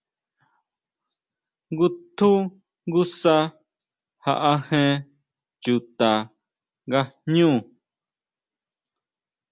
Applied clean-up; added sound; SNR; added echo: none; none; none; none.